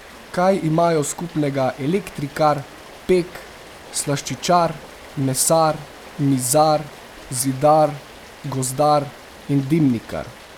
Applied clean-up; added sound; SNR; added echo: none; Rain; 19 dB; none.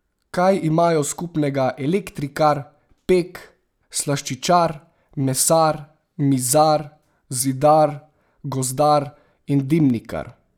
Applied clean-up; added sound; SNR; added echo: none; none; none; none.